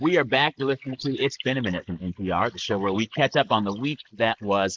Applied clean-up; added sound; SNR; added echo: neural mask model Resemble Enhance denoiser.